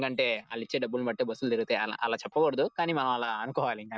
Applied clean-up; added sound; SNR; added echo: neural mask model DeepFilterNet 3.